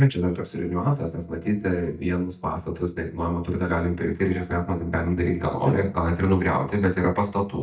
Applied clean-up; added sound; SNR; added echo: neural mask model DeepFilterNet 3.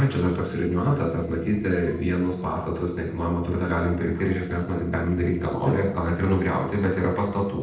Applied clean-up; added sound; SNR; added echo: neural separator model SepFormer DNS4.